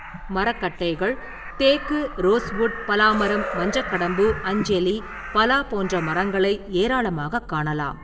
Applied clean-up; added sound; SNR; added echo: none; Crow; 11 dB; reverberation time 1.1 s.